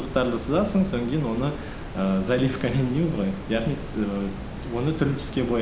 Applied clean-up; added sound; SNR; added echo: none; Water; 10 dB; none.